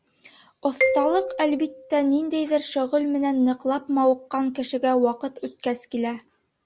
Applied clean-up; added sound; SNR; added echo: none; Marimba, xylophone; 7 dB; none.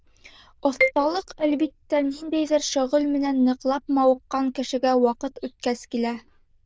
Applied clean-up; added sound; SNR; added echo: neural diffusion model UNIVERSE++.